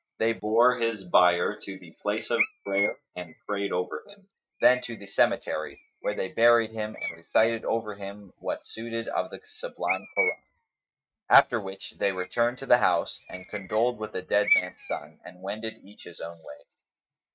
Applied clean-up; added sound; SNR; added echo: neural mask model RNNoise.